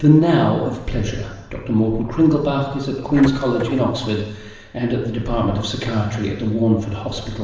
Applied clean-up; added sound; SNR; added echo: none; Printer; 12 dB; reverberation time 1.1 s.